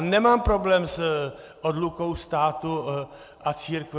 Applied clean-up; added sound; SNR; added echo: none; none; none; none.